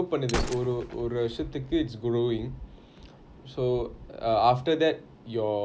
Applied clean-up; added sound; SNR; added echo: none; Gunshot, gunfire; 10 dB; none.